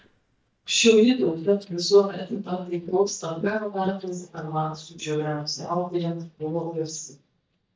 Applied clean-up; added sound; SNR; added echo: neural mask model DeepFilterNet 3.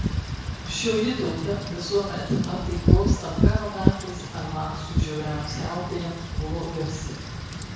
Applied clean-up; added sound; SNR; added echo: none; Wind / Rain; -3 dB; reverberation time 1.0 s.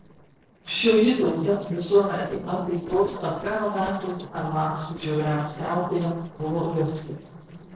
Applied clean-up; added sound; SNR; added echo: neural separator model SepFormer DNS4.